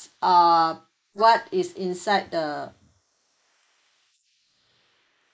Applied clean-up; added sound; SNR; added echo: neural mask model Resemble Enhance denoiser.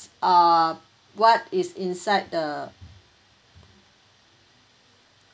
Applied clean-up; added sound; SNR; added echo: none; none; none; none.